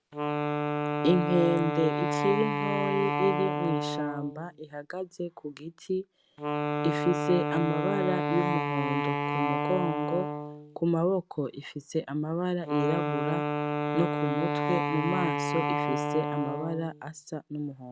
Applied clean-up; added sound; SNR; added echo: none; Wind instrument, woodwind instrument; 0 dB; none.